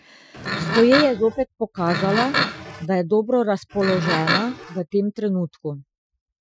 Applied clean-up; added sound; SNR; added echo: classical method Wiener filter.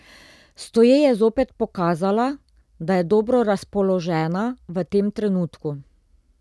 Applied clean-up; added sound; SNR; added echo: none; none; none; none.